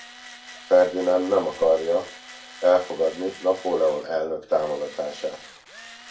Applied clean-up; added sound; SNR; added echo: none; Tools; 20 dB; reverberation time 0.3 s.